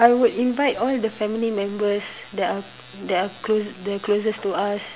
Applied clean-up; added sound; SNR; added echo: none; none; none; none.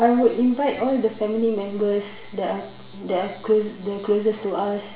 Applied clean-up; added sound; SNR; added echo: none; none; none; reverberation time 0.8 s.